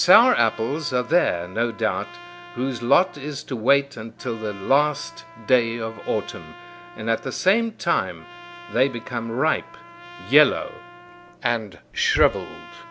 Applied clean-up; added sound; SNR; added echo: none; Trumpet; 20 dB; none.